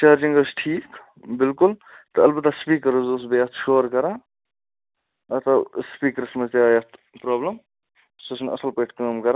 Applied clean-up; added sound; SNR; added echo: none; none; none; none.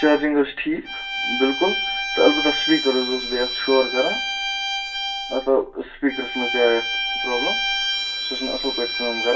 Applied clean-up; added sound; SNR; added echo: none; Bowed string instrument; 3 dB; reverberation time 0.2 s.